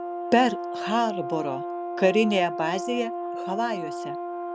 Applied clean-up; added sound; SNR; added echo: none; Brass instrument; 5 dB; none.